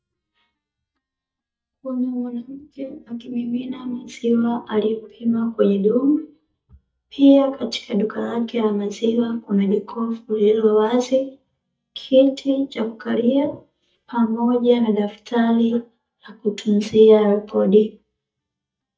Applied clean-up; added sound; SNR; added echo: neural mask model DeepFilterNet 3.